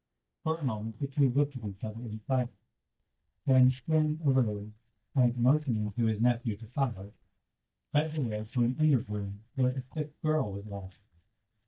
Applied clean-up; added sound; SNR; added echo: neural mask model DeepFilterNet 3.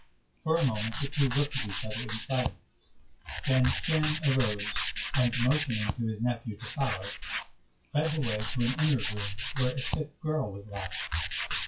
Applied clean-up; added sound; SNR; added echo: classical method WPE with log-MMSE.